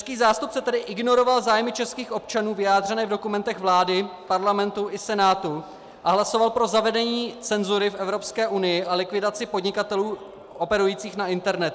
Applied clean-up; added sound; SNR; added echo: none; none; none; none.